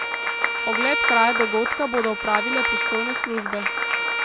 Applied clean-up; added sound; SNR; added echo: none; Bowed string instrument + Applause; -2 dB; none.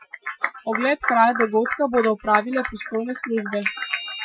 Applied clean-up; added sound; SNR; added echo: classical method Wiener filter.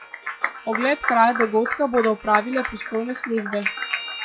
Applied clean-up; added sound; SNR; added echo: classical method log-MMSE.